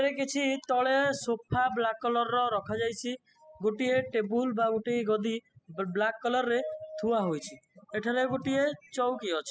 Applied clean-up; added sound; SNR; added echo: classical method spectral subtraction.